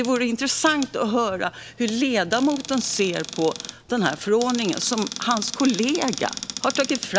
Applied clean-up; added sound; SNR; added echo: none; Cupboard open or close; 12 dB; none.